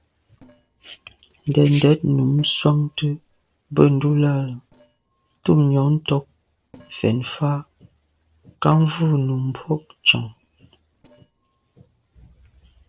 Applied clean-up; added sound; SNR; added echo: neural separator model SepFormer DNS4.